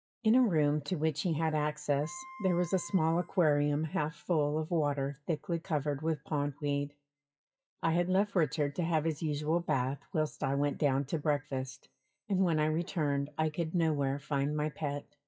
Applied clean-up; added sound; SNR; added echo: classical method WPE with log-MMSE.